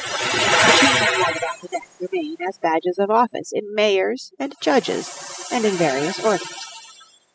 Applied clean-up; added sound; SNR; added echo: classical method spectral subtraction.